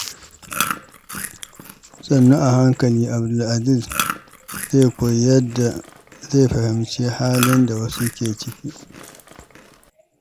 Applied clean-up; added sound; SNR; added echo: none; Chewing, mastication; 12 dB; none.